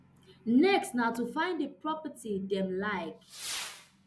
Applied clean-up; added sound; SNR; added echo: none; Whoosh, swoosh, swish / Fireworks; 16 dB; none.